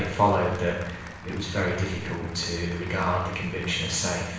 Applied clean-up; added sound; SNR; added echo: none; Applause; 18 dB; reverberation time 0.9 s.